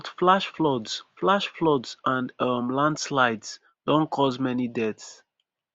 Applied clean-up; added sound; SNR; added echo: none; none; none; none.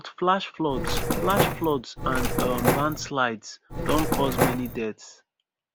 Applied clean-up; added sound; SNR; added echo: none; Mechanisms; -2 dB; none.